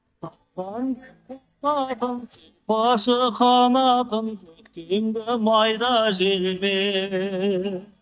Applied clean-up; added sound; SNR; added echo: neural mask model DeepFilterNet 3.